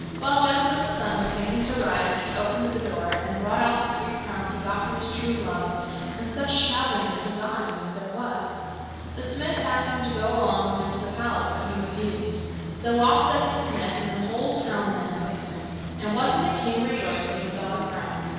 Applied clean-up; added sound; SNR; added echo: none; Bicycle; 8 dB; reverberation time 1.9 s.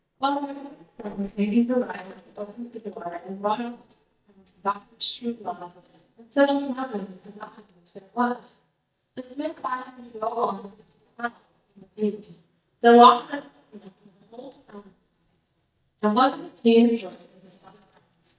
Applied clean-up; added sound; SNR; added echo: neural mask model DeepFilterNet 3.